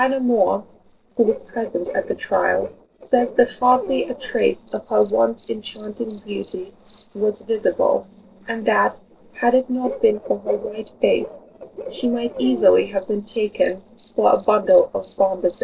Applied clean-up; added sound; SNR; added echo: neural separator model SepFormer DNS4.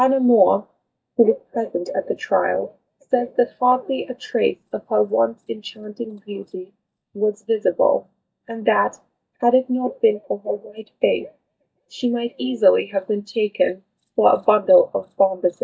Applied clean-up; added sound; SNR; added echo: neural mask model DeepFilterNet 3.